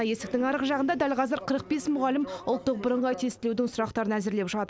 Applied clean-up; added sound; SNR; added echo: none; none; none; none.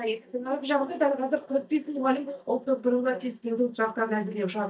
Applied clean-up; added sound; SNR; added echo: neural mask model DeepFilterNet 3.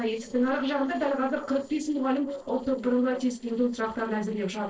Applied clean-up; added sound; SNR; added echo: neural separator model SepFormer DNS4.